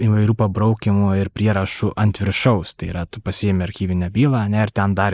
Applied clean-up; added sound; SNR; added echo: neural mask model Resemble Enhance denoiser.